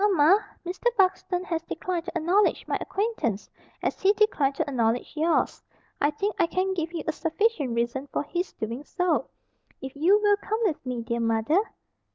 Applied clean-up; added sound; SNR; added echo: none; none; none; none.